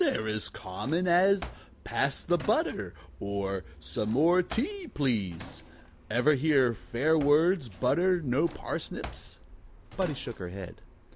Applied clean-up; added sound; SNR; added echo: none; Drawer open or close; 19 dB; none.